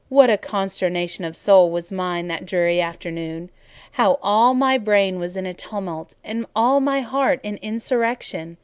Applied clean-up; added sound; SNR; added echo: none; none; none; none.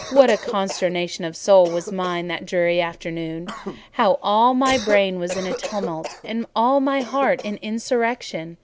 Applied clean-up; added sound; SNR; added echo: none; Cough; 13 dB; none.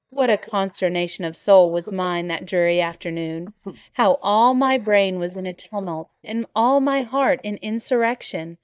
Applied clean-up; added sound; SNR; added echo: neural mask model DeepFilterNet 3.